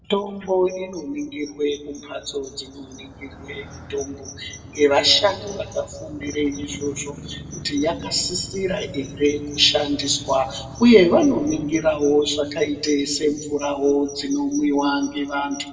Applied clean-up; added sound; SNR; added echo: none; Motorcycle; 18 dB; reverberation time 1.0 s.